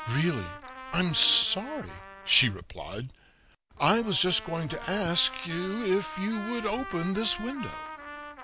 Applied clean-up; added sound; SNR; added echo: none; Trumpet; 15 dB; none.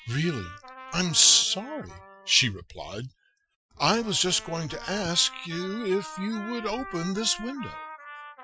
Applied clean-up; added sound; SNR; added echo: classical method Wiener filter.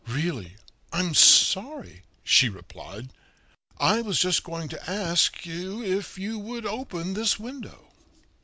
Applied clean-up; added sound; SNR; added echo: none; none; none; none.